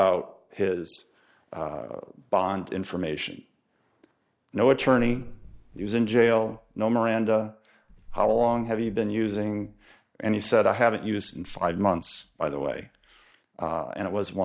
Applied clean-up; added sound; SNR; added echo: neural mask model DeepFilterNet 3.